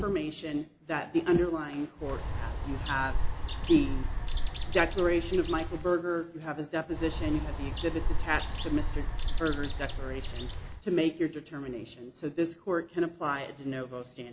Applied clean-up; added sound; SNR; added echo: none; Bird; -1 dB; none.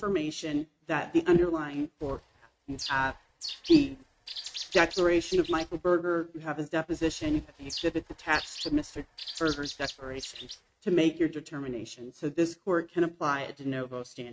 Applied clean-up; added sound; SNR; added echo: neural mask model RNNoise.